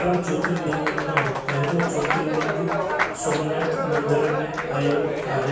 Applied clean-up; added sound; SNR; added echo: none; Applause; 0 dB; reverberation time 0.7 s.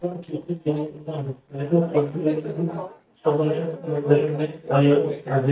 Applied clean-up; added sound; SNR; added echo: neural mask model DeepFilterNet 3.